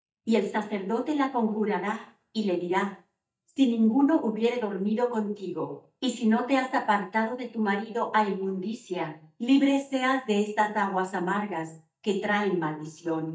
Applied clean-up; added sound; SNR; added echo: neural mask model DeepFilterNet 3.